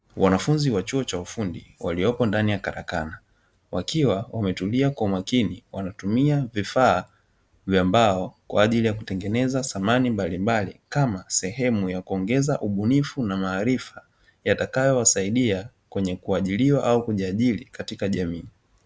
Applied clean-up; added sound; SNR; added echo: none; none; none; none.